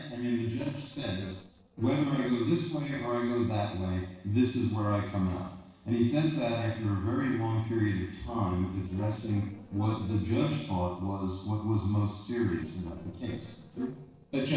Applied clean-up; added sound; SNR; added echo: neural separator model SepFormer DNS4.